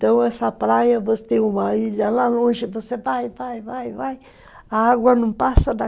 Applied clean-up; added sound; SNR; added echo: none; none; none; none.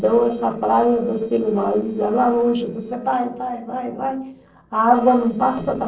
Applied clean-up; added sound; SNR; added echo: neural separator model SepFormer DNS4.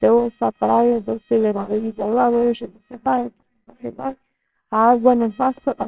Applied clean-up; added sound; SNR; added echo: neural separator model SepFormer WHAMR!.